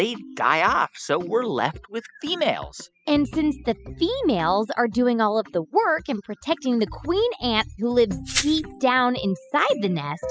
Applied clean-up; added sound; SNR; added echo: classical method spectral subtraction.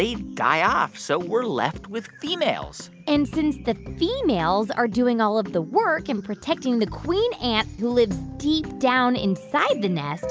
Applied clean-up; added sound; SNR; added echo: none; none; none; none.